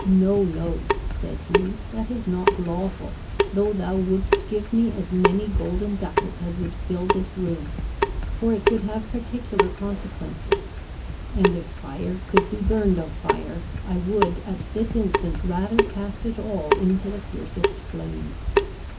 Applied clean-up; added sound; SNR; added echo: none; Drip / Sink (filling or washing) / Water tap, faucet; 0 dB; reverberation time 0.4 s.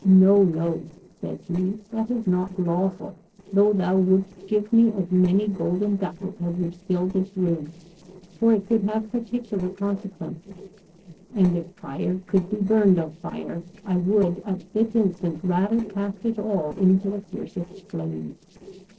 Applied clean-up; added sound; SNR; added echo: neural separator model SepFormer DNS4.